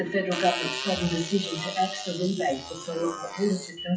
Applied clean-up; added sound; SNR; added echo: classical method WPE with log-MMSE.